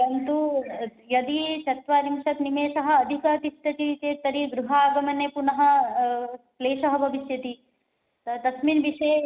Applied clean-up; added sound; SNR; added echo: none; none; none; none.